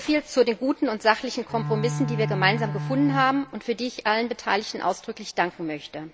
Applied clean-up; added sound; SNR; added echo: none; Bowed string instrument; 4 dB; none.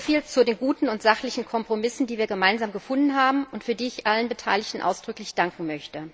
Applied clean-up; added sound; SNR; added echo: none; none; none; none.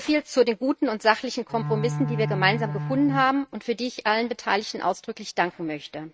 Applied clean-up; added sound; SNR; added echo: neural mask model RNNoise.